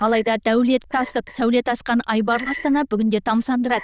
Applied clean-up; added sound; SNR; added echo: neural diffusion model UNIVERSE++.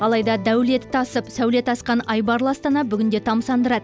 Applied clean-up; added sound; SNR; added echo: none; none; none; none.